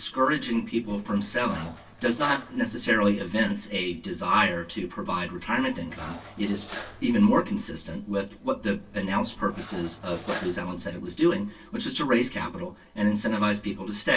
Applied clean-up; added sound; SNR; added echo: neural separator model SepFormer DNS4.